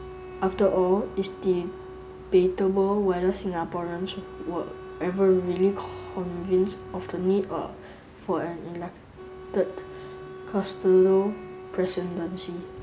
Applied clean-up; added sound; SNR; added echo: none; Wind instrument, woodwind instrument; 16 dB; none.